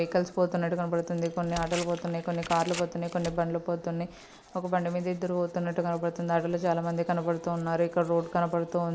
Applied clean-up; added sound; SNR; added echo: none; Tearing; 18 dB; none.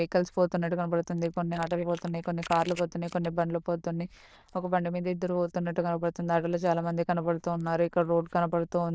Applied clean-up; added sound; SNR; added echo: neural diffusion model UNIVERSE++.